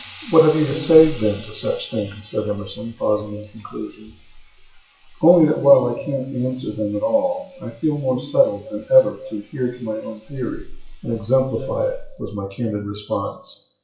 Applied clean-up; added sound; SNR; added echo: classical method WPE with log-MMSE.